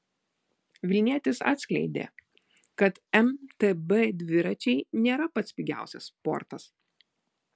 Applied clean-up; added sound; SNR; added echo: none; none; none; none.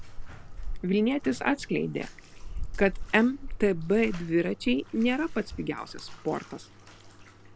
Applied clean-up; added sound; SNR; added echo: none; Bathtub (filling or washing); 8 dB; none.